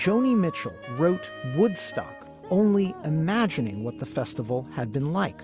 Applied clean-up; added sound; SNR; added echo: none; none; none; none.